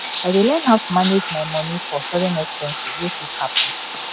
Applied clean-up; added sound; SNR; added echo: none; Bathtub (filling or washing); 6 dB; none.